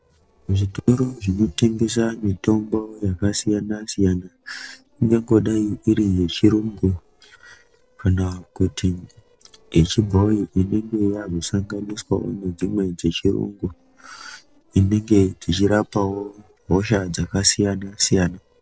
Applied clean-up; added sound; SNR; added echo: neural separator model SepFormer DNS4.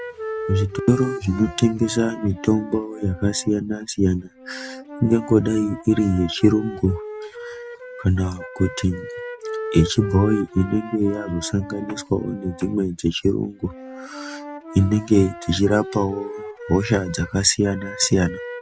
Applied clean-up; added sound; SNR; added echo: none; Wind instrument, woodwind instrument; 12 dB; none.